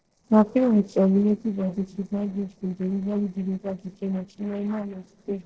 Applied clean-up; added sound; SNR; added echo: neural separator model SepFormer DNS4.